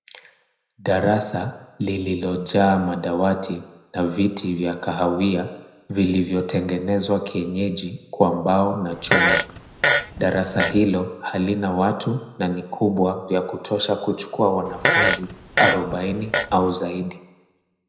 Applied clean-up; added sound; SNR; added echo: none; Fart; 0 dB; reverberation time 0.8 s.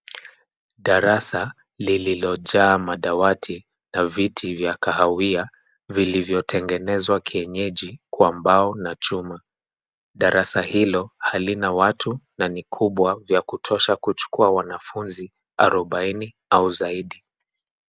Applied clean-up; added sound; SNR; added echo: none; none; none; none.